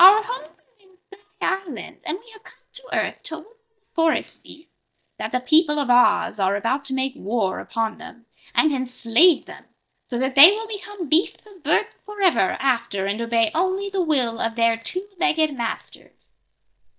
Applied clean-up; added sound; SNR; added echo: neural mask model DeepFilterNet 3.